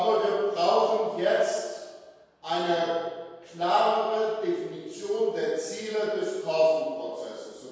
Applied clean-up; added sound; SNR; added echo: none; none; none; reverberation time 1.2 s.